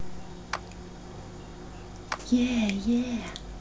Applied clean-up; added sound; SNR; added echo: none; Clapping; 14 dB; none.